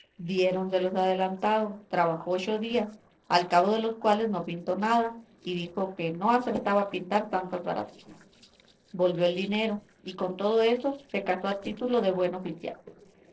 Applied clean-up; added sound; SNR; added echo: neural separator model SepFormer DNS4.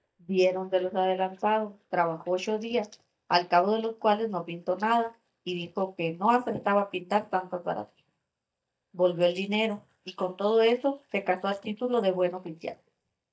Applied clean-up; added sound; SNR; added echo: neural mask model DeepFilterNet 3.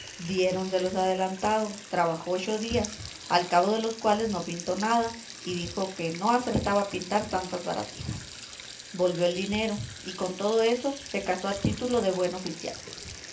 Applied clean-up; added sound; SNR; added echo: none; Sink (filling or washing); 14 dB; reverberation time 0.3 s.